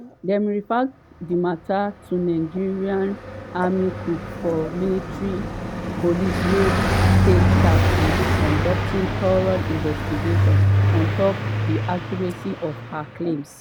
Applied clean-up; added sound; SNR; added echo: none; Car passing by; -2 dB; none.